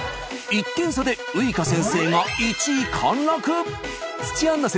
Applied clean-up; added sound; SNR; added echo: none; none; none; none.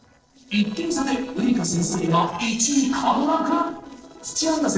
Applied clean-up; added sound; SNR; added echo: neural separator model SepFormer DNS4.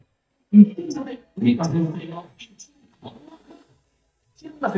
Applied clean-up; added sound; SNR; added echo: neural mask model DeepFilterNet 3.